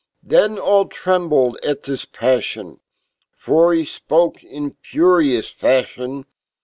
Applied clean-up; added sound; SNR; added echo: none; none; none; none.